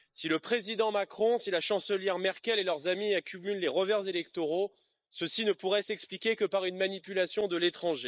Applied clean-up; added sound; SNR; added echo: neural mask model Resemble Enhance denoiser.